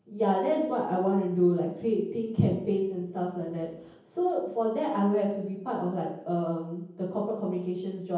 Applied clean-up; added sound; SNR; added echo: none; none; none; reverberation time 0.9 s.